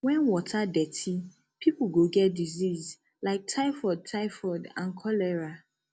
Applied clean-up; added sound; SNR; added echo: none; none; none; none.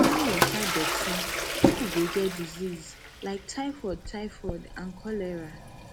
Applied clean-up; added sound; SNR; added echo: none; Toilet flush; -3 dB; none.